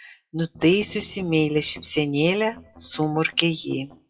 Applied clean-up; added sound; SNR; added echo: classical method WPE with log-MMSE.